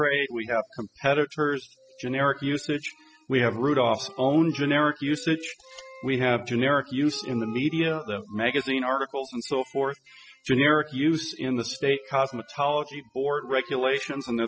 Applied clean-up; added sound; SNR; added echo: classical method spectral subtraction.